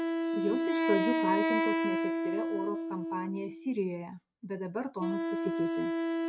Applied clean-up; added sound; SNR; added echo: neural mask model RNNoise.